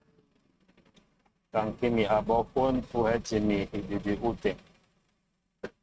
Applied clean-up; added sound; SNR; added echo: neural mask model RNNoise.